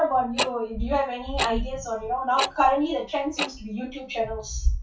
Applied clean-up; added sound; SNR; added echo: classical method WPE with log-MMSE.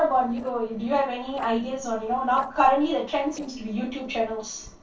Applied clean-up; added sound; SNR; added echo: neural separator model SepFormer DNS4.